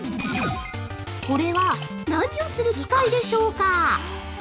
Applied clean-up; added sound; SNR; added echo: none; Fart; 16 dB; none.